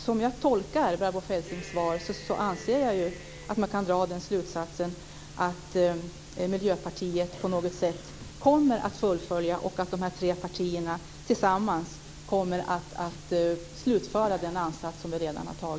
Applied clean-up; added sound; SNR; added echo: none; Cheering; 18 dB; none.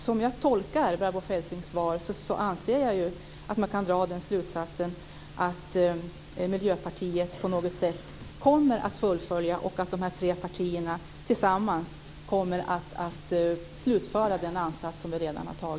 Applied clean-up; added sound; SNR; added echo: none; none; none; none.